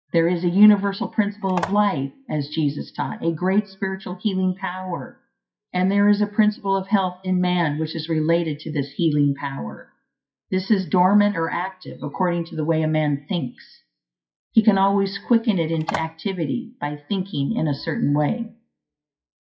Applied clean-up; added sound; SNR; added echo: classical method WPE with log-MMSE.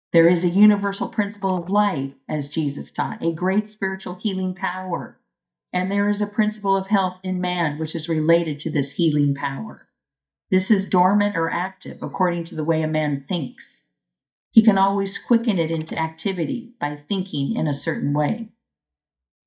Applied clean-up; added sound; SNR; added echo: neural mask model DeepFilterNet 3.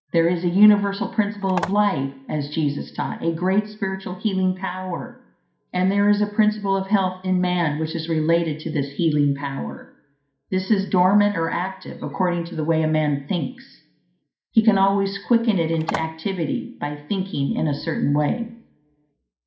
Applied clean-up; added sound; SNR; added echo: none; Telephone; 12 dB; reverberation time 0.5 s.